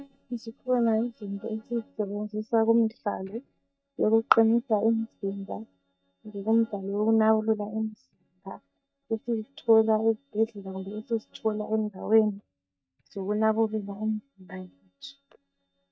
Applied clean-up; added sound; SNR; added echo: neural mask model DeepFilterNet 3.